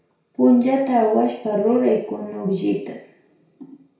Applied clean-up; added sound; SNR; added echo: none; none; none; reverberation time 0.6 s.